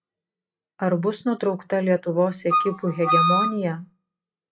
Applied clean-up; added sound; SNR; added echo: classical method log-MMSE.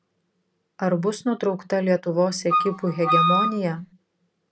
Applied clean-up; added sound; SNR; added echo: none; Wind instrument, woodwind instrument; -2 dB; none.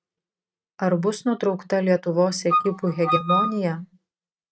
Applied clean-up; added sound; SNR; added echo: neural mask model RNNoise.